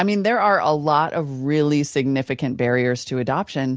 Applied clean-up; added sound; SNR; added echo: none; none; none; none.